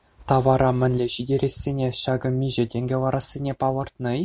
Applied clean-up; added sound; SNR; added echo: none; none; none; none.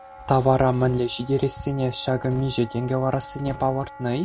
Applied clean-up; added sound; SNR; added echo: none; Slam + Wind instrument, woodwind instrument; 17 dB; none.